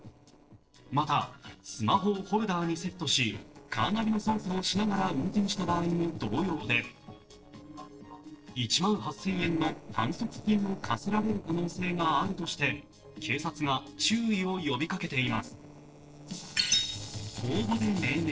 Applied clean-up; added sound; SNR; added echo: neural separator model SepFormer DNS4.